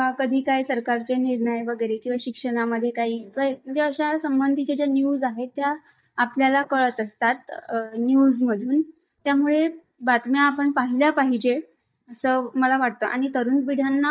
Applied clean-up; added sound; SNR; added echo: neural mask model DeepFilterNet 3.